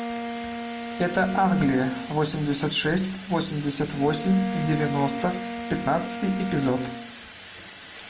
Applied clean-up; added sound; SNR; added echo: none; Bowed string instrument; 9 dB; none.